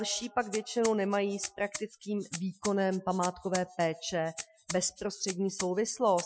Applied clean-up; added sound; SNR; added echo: classical method Wiener filter.